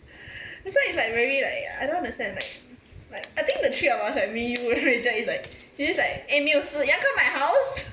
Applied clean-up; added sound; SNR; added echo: none; none; none; none.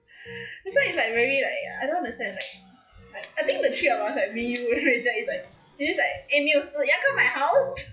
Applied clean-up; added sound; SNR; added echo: classical method log-MMSE.